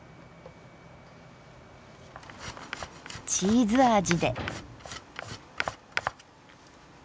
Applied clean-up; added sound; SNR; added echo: none; Sliding door; 11 dB; none.